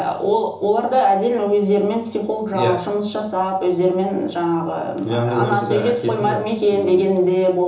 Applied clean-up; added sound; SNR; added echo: none; none; none; reverberation time 0.6 s.